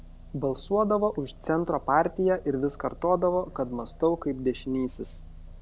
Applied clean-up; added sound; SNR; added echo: none; Aircraft; 18 dB; none.